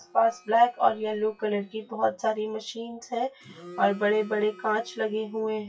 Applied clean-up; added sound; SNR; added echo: classical method WPE with log-MMSE.